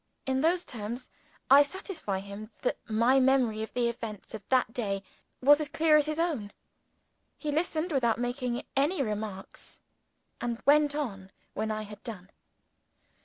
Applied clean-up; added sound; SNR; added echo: none; none; none; none.